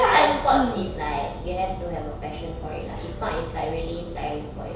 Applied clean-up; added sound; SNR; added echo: none; none; none; none.